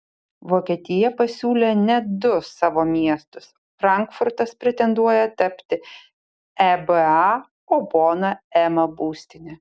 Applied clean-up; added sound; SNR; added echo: none; none; none; none.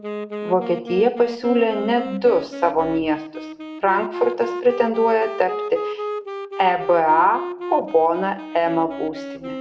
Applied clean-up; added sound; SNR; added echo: none; Wind instrument, woodwind instrument; 9 dB; reverberation time 0.6 s.